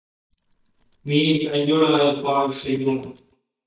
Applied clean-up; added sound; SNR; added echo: neural mask model DeepFilterNet 3.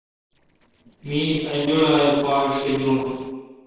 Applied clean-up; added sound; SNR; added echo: neural separator model SepFormer DNS4.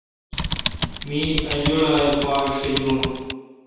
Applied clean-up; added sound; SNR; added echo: none; Typing; 4 dB; reverberation time 1.2 s.